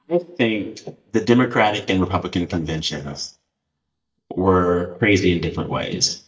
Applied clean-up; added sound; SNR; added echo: neural mask model DeepFilterNet 3.